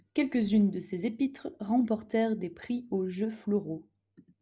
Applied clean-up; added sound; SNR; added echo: none; none; none; none.